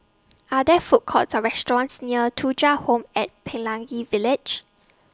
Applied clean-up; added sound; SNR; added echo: none; none; none; none.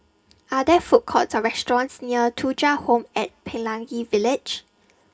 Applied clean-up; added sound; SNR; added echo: none; none; none; reverberation time 0.3 s.